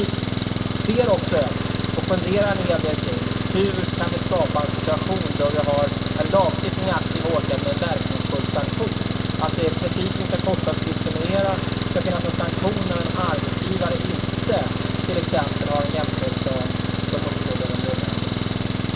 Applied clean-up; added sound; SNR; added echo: none; Engine; -2 dB; reverberation time 1.6 s.